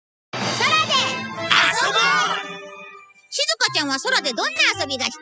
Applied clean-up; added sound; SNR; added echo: classical method spectral subtraction.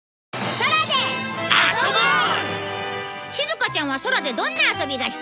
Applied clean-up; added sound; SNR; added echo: none; Clapping; 20 dB; none.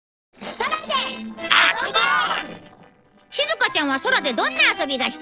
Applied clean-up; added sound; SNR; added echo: neural separator model SepFormer DNS4.